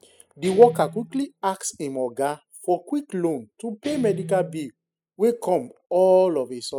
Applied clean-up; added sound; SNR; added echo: classical method spectral subtraction.